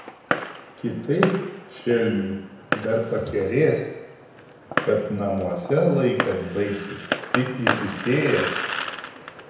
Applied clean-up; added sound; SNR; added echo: none; Fireworks; 6 dB; reverberation time 1.0 s.